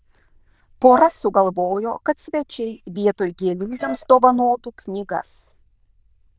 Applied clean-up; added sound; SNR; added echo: neural diffusion model UNIVERSE++.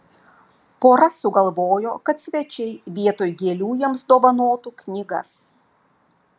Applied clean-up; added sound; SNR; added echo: none; none; none; none.